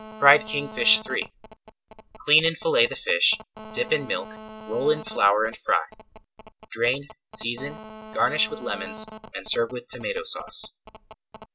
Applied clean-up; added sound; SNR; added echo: none; Telephone; 16 dB; none.